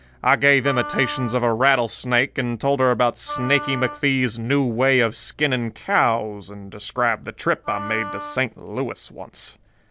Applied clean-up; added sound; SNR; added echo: none; Wind instrument, woodwind instrument; 11 dB; none.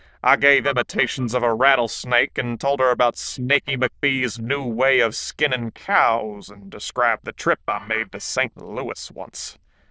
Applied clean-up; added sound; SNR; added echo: neural diffusion model UNIVERSE++.